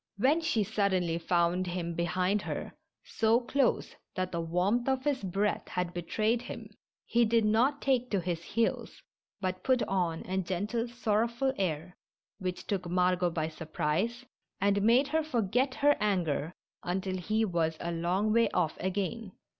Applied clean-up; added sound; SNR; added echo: none; none; none; none.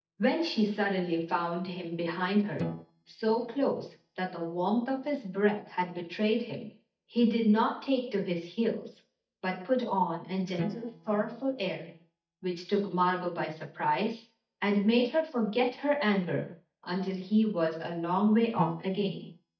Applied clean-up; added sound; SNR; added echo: neural mask model DeepFilterNet 3.